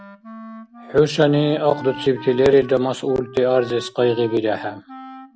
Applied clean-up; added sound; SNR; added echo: none; Wind instrument, woodwind instrument; 18 dB; none.